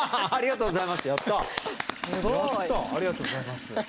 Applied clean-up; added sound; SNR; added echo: none; Walk, footsteps + Toilet flush; 11 dB; none.